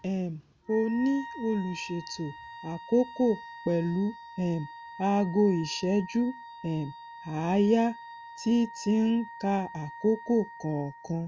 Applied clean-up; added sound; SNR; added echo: none; Wind instrument, woodwind instrument; 16 dB; none.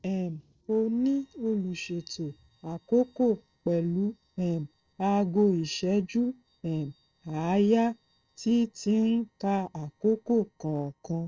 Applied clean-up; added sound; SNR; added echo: neural separator model SepFormer DNS4.